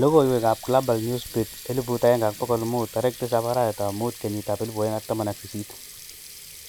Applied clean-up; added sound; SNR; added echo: none; Water tap, faucet; 16 dB; none.